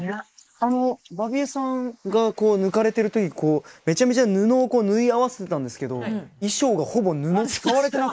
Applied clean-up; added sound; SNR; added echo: neural mask model Resemble Enhance denoiser.